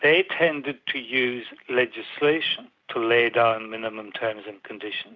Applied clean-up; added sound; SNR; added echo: none; none; none; none.